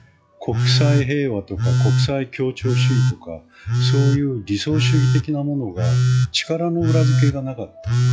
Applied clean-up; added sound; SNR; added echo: classical method log-MMSE.